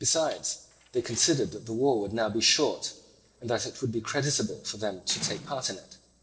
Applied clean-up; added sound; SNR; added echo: neural separator model SepFormer DNS4.